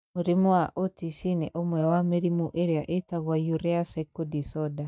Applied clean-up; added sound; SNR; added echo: neural mask model DeepFilterNet 3.